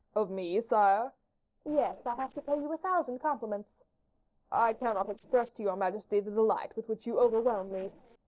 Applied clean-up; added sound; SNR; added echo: neural separator model SepFormer DNS4.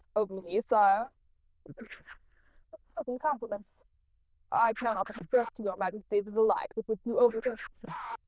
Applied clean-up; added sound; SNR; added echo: neural diffusion model UNIVERSE++.